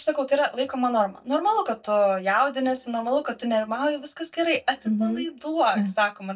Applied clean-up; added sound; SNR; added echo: neural mask model DeepFilterNet 3.